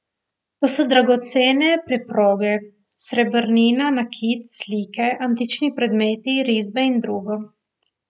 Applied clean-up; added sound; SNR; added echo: none; none; none; none.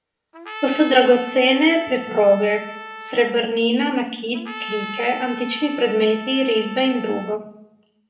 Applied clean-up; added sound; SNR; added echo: none; Trumpet; 14 dB; reverberation time 0.6 s.